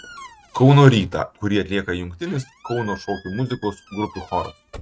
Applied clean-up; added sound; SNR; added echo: neural mask model RNNoise.